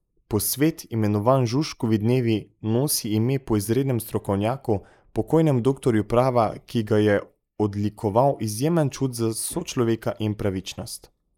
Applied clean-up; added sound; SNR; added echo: neural mask model Resemble Enhance denoiser.